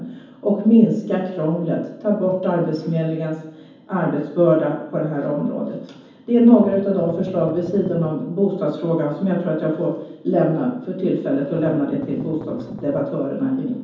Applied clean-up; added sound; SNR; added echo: none; Strum; 17 dB; reverberation time 0.9 s.